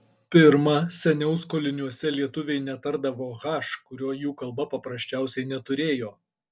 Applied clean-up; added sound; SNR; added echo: none; none; none; none.